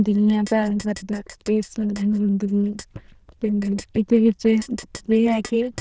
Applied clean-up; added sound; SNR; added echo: neural diffusion model UNIVERSE++.